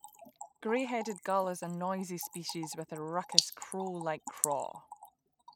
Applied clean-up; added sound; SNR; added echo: neural mask model RNNoise.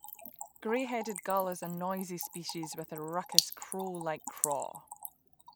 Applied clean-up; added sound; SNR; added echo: none; Trickle, dribble / Splash, splatter; 2 dB; none.